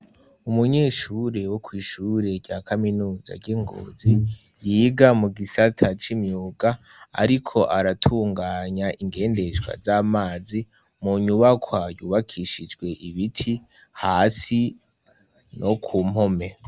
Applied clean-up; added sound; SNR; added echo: none; none; none; none.